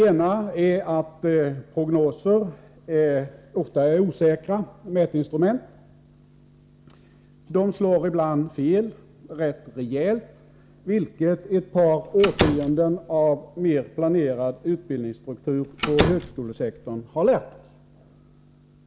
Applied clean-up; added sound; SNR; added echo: none; Slam; 4 dB; none.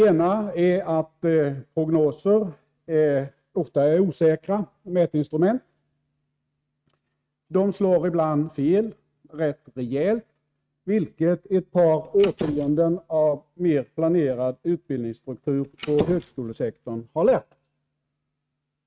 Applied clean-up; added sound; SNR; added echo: neural mask model RNNoise.